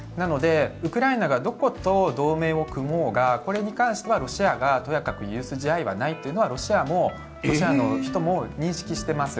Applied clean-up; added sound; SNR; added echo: none; none; none; none.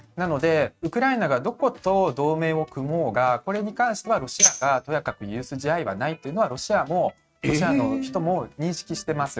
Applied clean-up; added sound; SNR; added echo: neural mask model RNNoise.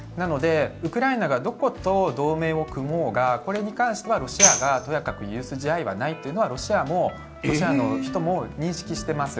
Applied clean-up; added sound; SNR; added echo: none; Tambourine; 0 dB; none.